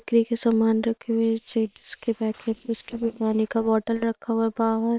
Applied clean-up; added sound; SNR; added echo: neural separator model SepFormer WHAM!.